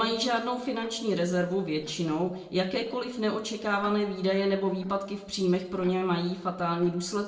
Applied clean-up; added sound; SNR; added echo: neural separator model SepFormer DNS4.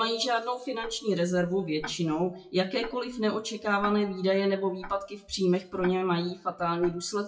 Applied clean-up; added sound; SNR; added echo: classical method WPE with log-MMSE.